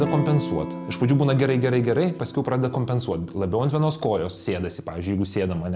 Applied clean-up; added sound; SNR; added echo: none; Electric guitar / Strum; 11 dB; none.